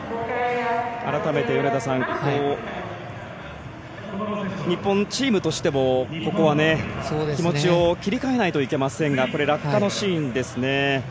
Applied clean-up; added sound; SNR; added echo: none; none; none; none.